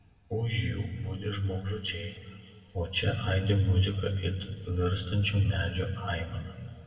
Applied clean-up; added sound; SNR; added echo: none; none; none; reverberation time 1.8 s.